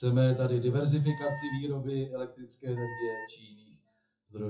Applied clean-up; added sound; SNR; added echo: classical method WPE with log-MMSE.